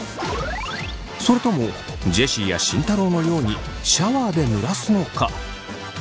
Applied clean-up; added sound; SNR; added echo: none; none; none; none.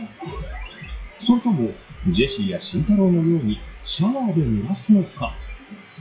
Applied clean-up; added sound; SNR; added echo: classical method WPE with log-MMSE.